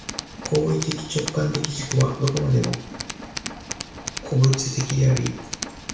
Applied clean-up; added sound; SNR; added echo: none; Tools; 9 dB; reverberation time 0.7 s.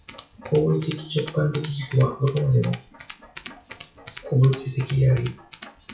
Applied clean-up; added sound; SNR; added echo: classical method WPE with log-MMSE.